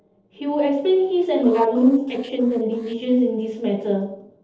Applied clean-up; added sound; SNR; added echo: neural separator model SepFormer DNS4.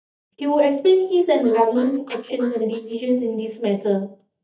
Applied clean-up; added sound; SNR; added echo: neural mask model DeepFilterNet 3.